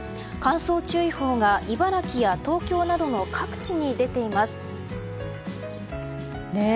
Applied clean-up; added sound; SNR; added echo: none; none; none; none.